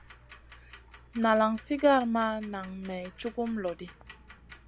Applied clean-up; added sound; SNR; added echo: none; Tick-tock; 18 dB; none.